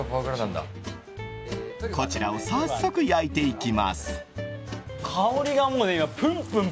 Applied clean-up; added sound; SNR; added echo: none; none; none; none.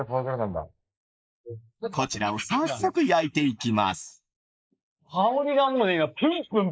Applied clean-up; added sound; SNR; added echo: neural mask model Resemble Enhance denoiser.